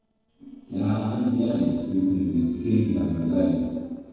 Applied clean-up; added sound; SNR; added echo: neural separator model SepFormer DNS4.